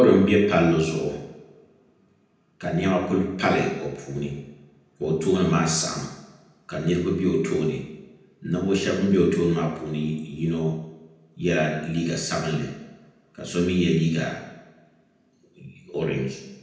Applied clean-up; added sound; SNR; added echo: none; none; none; reverberation time 0.9 s.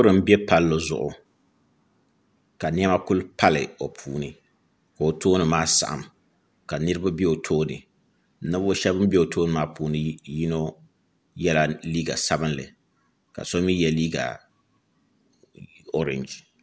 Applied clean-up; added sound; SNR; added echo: none; none; none; none.